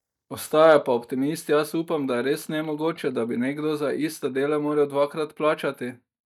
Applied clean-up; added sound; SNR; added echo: neural mask model DeepFilterNet 3.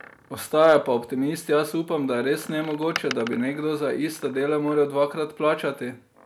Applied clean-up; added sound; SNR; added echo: none; Door; 18 dB; none.